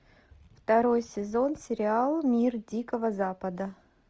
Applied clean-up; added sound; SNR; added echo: none; none; none; none.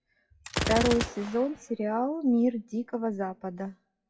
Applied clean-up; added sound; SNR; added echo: classical method WPE with log-MMSE.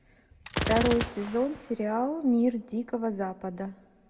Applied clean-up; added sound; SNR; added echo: none; Gunshot, gunfire; 8 dB; reverberation time 1.1 s.